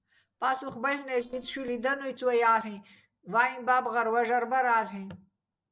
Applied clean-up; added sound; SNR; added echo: neural separator model SepFormer DNS4.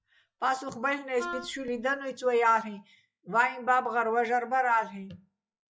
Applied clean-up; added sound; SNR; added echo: classical method log-MMSE.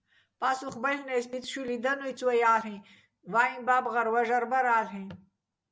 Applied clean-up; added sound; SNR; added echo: none; none; none; none.